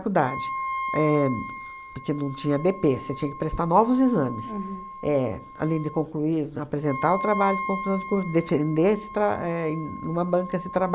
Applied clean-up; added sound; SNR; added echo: none; Wind instrument, woodwind instrument; 10 dB; none.